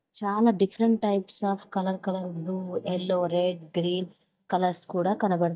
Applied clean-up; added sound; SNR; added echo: neural mask model DeepFilterNet 3.